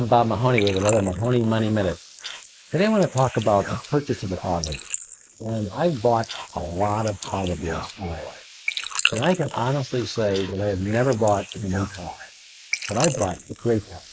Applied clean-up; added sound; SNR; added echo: neural mask model Resemble Enhance denoiser.